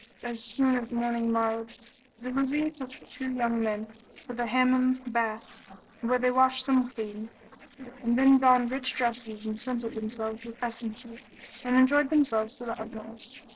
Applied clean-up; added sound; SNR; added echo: neural separator model SepFormer DNS4.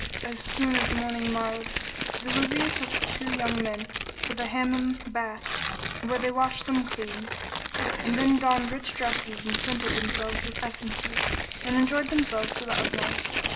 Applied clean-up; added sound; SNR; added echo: none; Tearing; 2 dB; reverberation time 1.0 s.